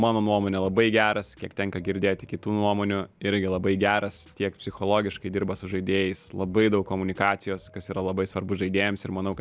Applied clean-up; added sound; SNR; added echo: none; none; none; none.